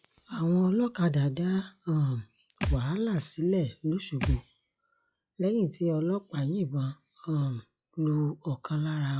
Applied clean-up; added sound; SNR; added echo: classical method log-MMSE.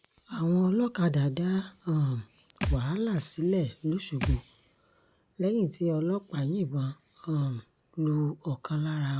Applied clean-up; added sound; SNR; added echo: none; Thump, thud; 6 dB; none.